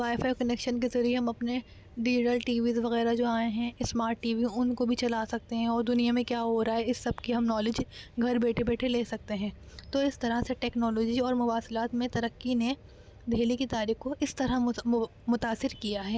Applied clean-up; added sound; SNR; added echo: none; none; none; none.